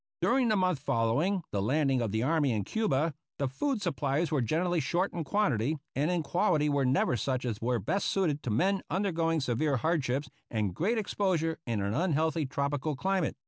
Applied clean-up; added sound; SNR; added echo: none; none; none; none.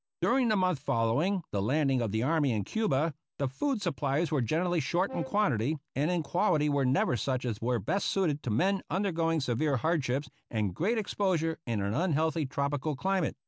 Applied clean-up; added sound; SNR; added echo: none; Brass instrument; 18 dB; none.